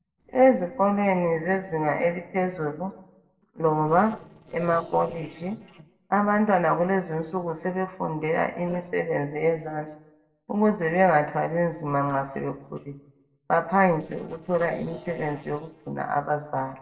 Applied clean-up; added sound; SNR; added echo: neural separator model SepFormer DNS4.